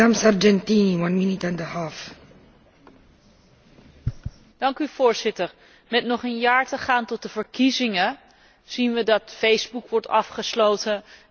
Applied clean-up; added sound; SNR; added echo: none; none; none; none.